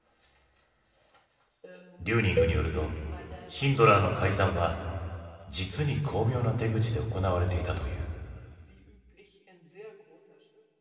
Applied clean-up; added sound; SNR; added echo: none; Cowbell; 5 dB; reverberation time 2.5 s.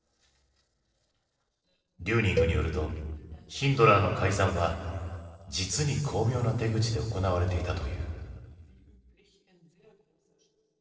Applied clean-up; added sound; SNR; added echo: neural separator model SepFormer DNS4.